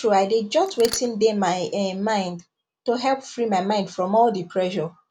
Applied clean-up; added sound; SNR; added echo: none; Mechanisms; 12 dB; none.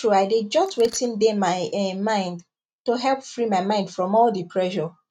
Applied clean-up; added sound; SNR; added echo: neural mask model RNNoise.